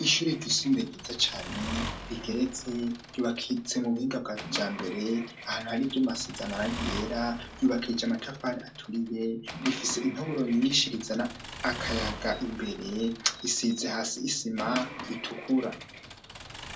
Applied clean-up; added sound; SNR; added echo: none; Accelerating, revving, vroom / Mechanisms; 11 dB; reverberation time 0.2 s.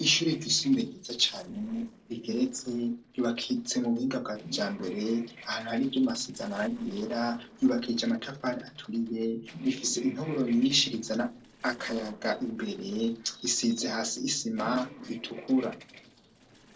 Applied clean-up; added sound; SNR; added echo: neural separator model SepFormer DNS4.